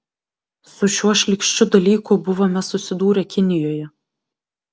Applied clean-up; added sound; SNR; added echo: none; none; none; none.